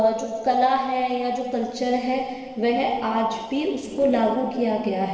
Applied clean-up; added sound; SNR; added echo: neural separator model SepFormer DNS4.